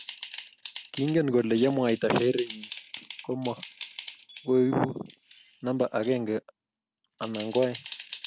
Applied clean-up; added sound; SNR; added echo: none; Typing; 16 dB; none.